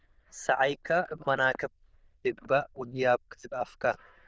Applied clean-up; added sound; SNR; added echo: neural diffusion model UNIVERSE++.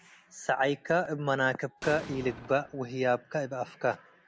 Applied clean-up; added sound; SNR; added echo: none; Explosion; 15 dB; none.